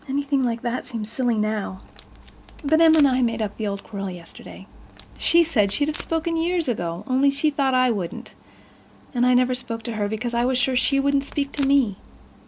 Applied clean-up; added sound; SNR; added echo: none; Packing tape, duct tape; 20 dB; none.